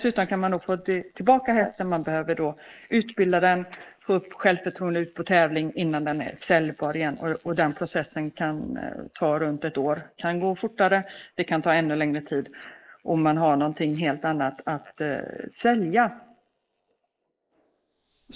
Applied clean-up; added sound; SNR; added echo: neural mask model Resemble Enhance denoiser.